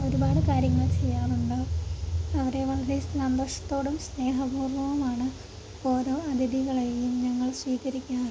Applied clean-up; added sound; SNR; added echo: none; none; none; none.